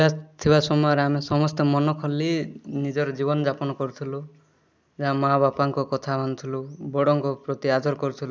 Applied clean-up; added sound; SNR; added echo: none; none; none; none.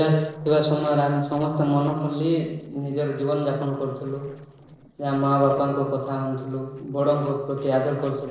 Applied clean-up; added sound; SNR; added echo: neural separator model SepFormer DNS4.